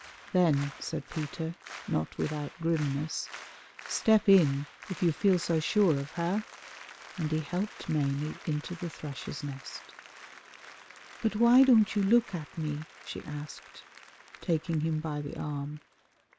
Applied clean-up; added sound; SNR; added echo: none; Applause; 18 dB; none.